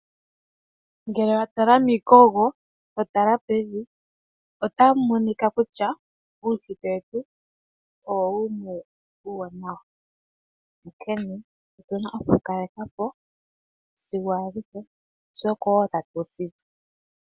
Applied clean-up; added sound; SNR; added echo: none; none; none; none.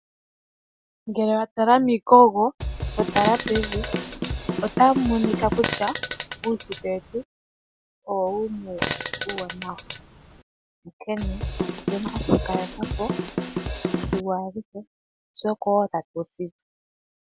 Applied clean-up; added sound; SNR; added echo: none; Fart + Drum / Drum kit; 4 dB; none.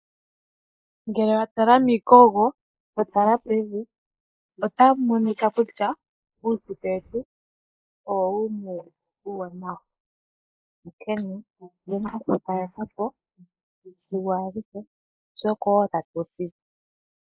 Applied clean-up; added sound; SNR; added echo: neural mask model Resemble Enhance denoiser.